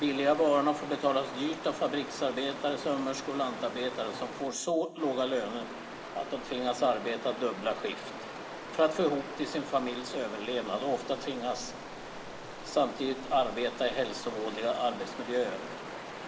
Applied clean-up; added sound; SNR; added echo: none; Stream; 10 dB; reverberation time 1.6 s.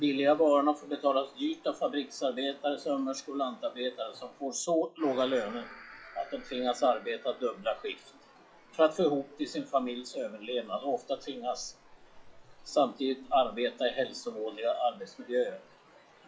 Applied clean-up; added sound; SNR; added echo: classical method WPE with log-MMSE.